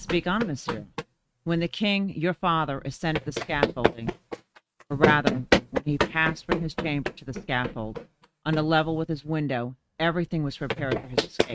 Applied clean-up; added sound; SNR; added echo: neural mask model RNNoise.